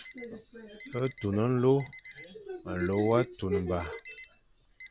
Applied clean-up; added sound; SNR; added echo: none; Alarm; 19 dB; none.